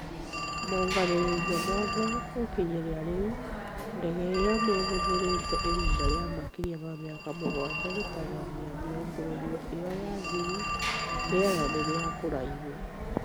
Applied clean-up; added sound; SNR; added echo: none; Telephone; 0 dB; none.